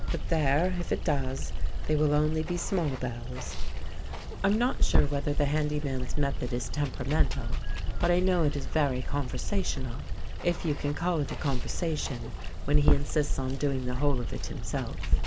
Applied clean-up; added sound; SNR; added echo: none; Water; -3 dB; none.